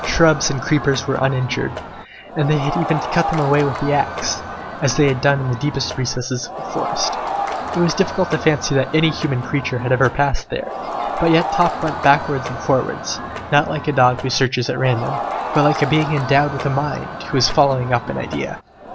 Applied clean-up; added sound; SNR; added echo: none; Crowd; 8 dB; none.